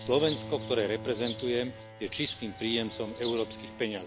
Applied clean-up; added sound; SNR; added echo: none; Bird + Bowed string instrument; 10 dB; none.